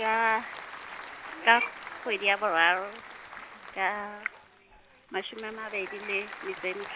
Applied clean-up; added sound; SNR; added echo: none; Applause / Crowd; 13 dB; none.